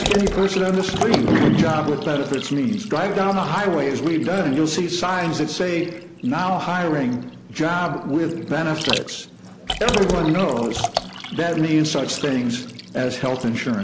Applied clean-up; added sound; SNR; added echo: none; Liquid; 11 dB; none.